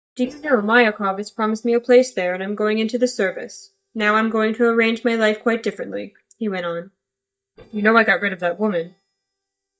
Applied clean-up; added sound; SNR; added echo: neural mask model DeepFilterNet 3.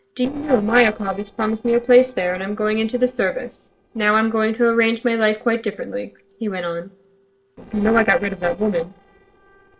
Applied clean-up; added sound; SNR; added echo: neural separator model SepFormer DNS4.